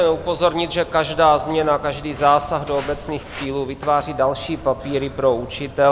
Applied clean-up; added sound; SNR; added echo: none; Walk, footsteps; 17 dB; none.